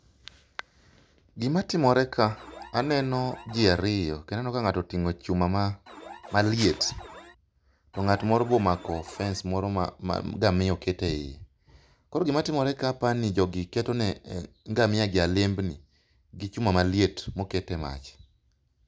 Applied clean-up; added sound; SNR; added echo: none; Alarm; 18 dB; none.